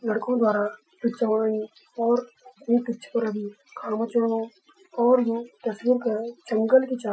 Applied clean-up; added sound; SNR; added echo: classical method Wiener filter.